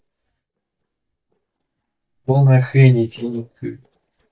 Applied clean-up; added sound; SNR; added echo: neural mask model DeepFilterNet 3.